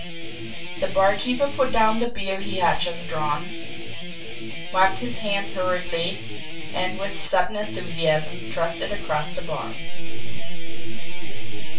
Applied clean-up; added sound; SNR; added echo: none; Guitar; 17 dB; reverberation time 0.2 s.